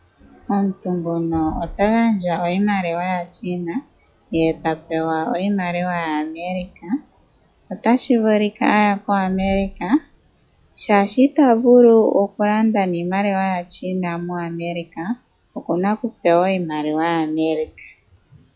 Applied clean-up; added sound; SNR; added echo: classical method log-MMSE.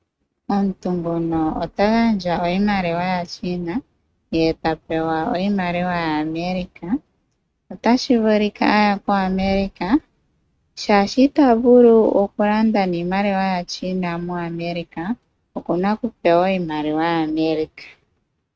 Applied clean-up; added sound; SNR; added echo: neural mask model RNNoise.